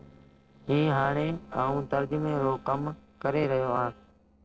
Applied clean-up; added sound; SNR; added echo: neural separator model SepFormer DNS4.